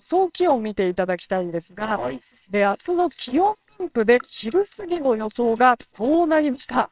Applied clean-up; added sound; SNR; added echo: neural separator model SepFormer WHAMR!.